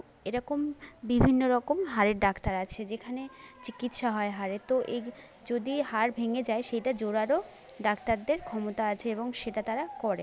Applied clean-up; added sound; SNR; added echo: none; none; none; none.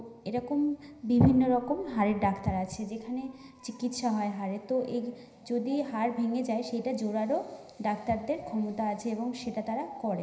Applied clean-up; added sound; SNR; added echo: none; none; none; reverberation time 0.9 s.